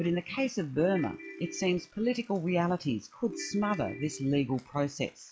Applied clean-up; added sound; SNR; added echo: classical method log-MMSE.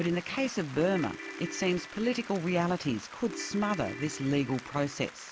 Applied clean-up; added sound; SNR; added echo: none; Ringtone / Keyboard (musical) + Applause; 13 dB; none.